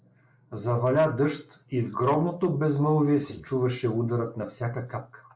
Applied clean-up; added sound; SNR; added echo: neural mask model Resemble Enhance denoiser.